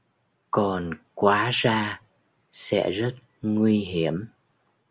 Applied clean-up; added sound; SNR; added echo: none; none; none; none.